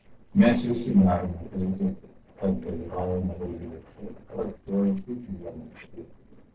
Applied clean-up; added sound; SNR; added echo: neural separator model SepFormer DNS4.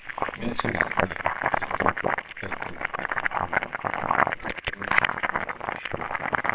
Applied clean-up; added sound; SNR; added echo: neural separator model SepFormer WHAMR!.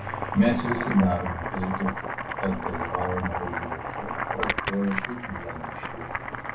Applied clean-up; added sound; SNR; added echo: none; Boiling; 3 dB; reverberation time 0.2 s.